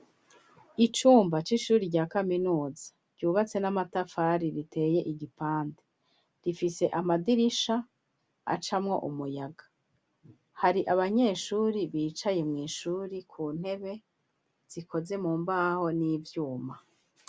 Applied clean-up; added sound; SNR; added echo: none; none; none; none.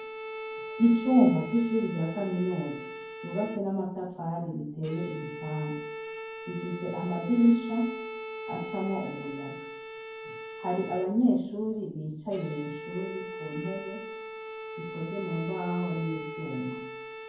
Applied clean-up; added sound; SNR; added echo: none; Bowed string instrument; 10 dB; reverberation time 0.9 s.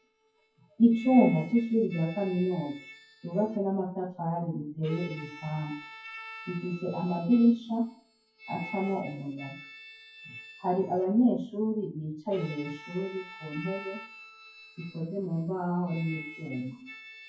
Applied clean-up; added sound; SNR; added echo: classical method WPE with log-MMSE.